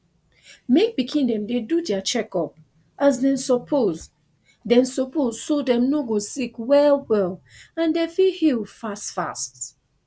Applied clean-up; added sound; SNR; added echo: none; none; none; none.